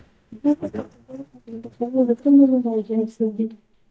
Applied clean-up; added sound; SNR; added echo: neural mask model DeepFilterNet 3.